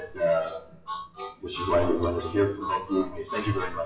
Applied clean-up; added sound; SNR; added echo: classical method WPE with log-MMSE.